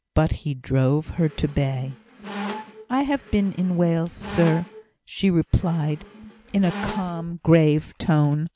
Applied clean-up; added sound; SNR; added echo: none; Squeak; 13 dB; none.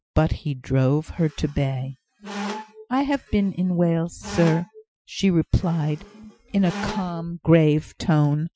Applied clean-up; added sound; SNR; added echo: classical method Wiener filter.